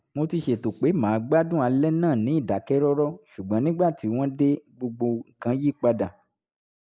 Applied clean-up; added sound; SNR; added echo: neural mask model Resemble Enhance denoiser.